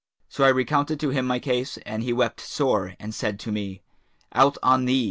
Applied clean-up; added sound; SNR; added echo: none; none; none; none.